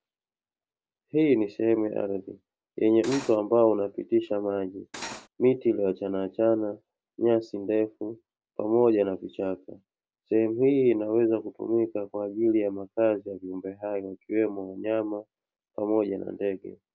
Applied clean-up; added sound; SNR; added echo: none; Cutlery, silverware; 11 dB; none.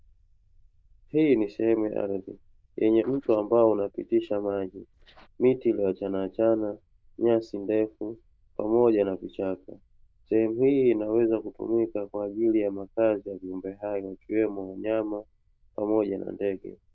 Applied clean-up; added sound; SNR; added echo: neural diffusion model UNIVERSE++.